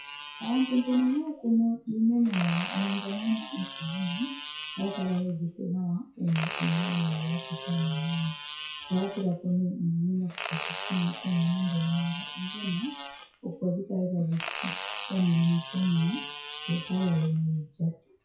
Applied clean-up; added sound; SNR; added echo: classical method WPE with log-MMSE.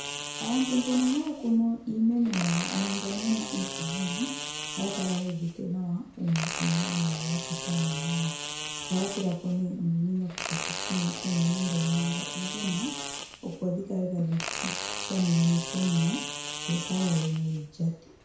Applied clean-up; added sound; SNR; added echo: none; Fart; 7 dB; reverberation time 0.6 s.